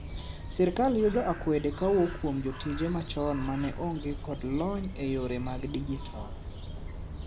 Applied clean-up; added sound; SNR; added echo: none; Bird; 8 dB; none.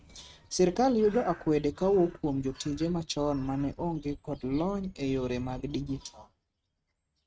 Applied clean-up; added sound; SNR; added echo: neural mask model RNNoise.